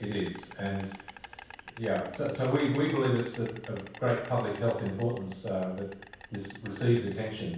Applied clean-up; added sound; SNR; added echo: none; Insect; 13 dB; reverberation time 0.7 s.